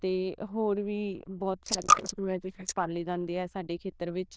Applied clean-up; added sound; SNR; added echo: neural diffusion model UNIVERSE++.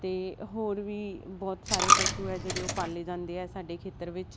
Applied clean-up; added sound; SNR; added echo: none; Coin (dropping); -4 dB; none.